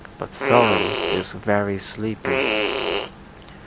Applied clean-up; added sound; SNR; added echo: none; Fart; 1 dB; none.